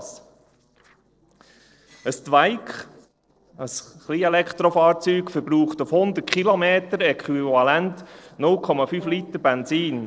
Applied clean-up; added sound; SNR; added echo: neural separator model SepFormer DNS4.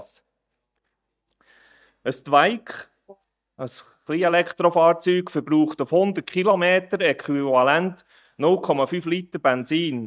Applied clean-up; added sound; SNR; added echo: neural mask model DeepFilterNet 3.